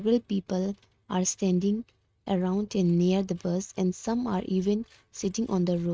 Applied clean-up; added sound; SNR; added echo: neural mask model RNNoise.